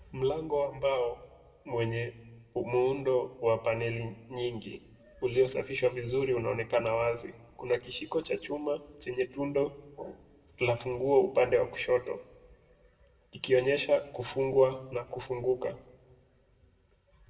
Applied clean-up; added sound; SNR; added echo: none; none; none; reverberation time 0.8 s.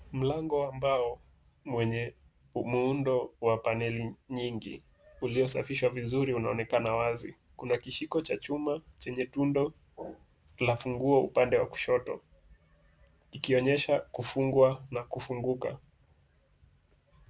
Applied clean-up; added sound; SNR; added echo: none; none; none; none.